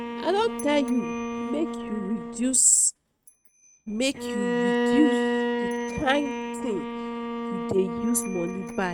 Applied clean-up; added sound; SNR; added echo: neural mask model RNNoise.